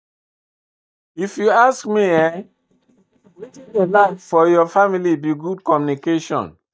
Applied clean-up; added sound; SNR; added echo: neural mask model DeepFilterNet 3.